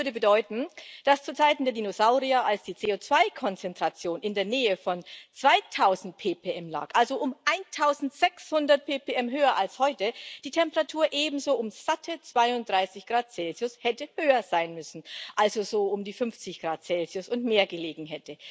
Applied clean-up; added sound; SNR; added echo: none; none; none; none.